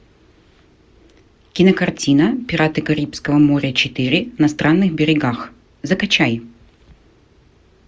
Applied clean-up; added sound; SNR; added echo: none; none; none; none.